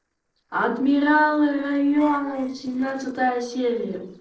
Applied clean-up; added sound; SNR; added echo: neural separator model SepFormer DNS4.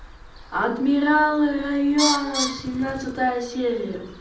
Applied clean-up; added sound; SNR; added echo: none; Bird; 10 dB; reverberation time 0.6 s.